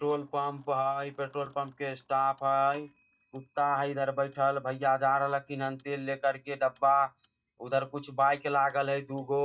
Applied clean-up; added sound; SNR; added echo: neural mask model DeepFilterNet 3.